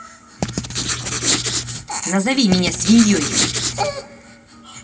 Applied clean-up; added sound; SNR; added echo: none; Writing; 2 dB; reverberation time 1.7 s.